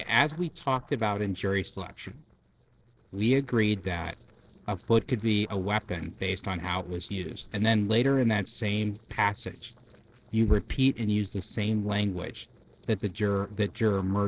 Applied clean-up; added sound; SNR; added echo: neural separator model SepFormer DNS4.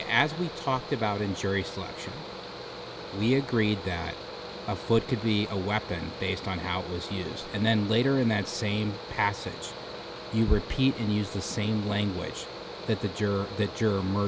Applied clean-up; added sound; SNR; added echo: none; Mechanical fan; 11 dB; none.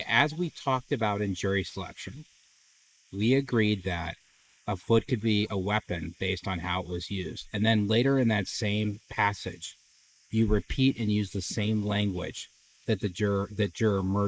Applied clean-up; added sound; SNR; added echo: neural mask model Resemble Enhance denoiser.